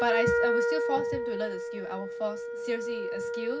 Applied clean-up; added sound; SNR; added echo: none; Wind instrument, woodwind instrument; -4 dB; reverberation time 0.4 s.